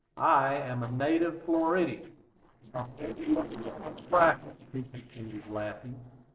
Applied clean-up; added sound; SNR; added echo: neural separator model SepFormer DNS4.